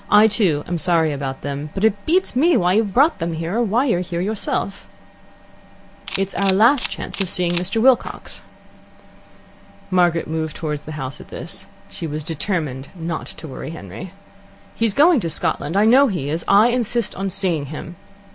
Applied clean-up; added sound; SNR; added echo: none; Camera; 13 dB; none.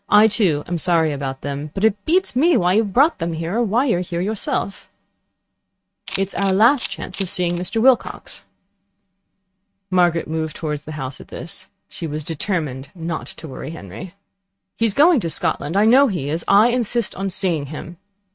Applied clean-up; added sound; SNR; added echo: neural mask model RNNoise.